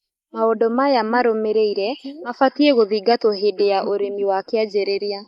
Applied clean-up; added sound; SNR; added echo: neural mask model Resemble Enhance denoiser.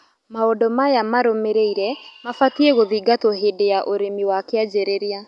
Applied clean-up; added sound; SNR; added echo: none; none; none; none.